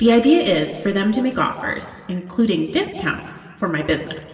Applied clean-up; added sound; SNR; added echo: none; none; none; reverberation time 2.1 s.